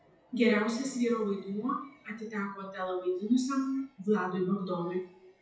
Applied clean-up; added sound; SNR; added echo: classical method WPE with log-MMSE.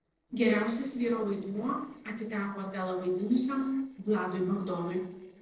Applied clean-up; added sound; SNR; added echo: neural separator model SepFormer DNS4.